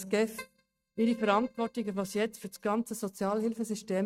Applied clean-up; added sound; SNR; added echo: neural mask model RNNoise.